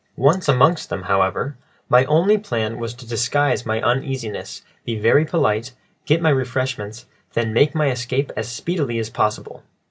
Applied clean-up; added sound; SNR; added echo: none; none; none; none.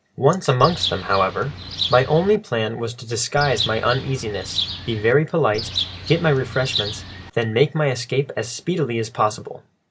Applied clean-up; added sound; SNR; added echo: none; Bird; 8 dB; none.